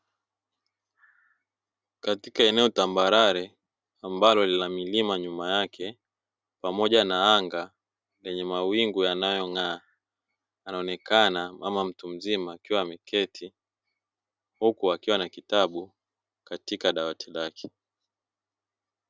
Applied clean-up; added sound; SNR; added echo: none; none; none; none.